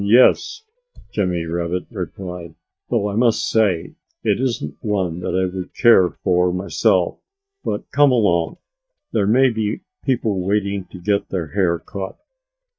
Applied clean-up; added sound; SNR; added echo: neural mask model DeepFilterNet 3.